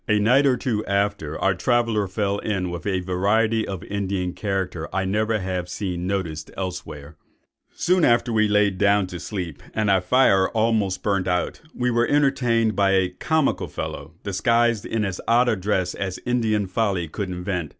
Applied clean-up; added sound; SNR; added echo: none; none; none; none.